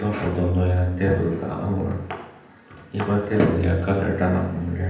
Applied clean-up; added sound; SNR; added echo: none; none; none; reverberation time 0.9 s.